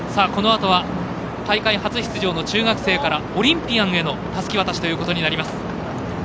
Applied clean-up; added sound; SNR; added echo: none; none; none; none.